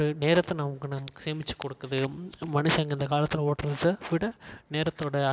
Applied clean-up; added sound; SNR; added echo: none; none; none; none.